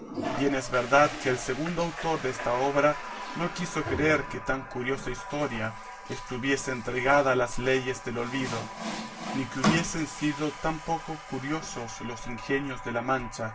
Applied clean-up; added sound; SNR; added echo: none; Water tap, faucet; 8 dB; reverberation time 0.2 s.